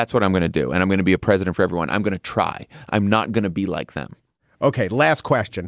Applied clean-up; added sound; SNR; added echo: none; none; none; none.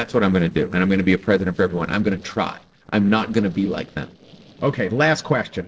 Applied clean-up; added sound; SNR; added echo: neural separator model SepFormer DNS4.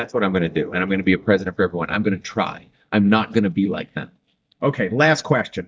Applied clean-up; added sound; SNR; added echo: neural mask model DeepFilterNet 3.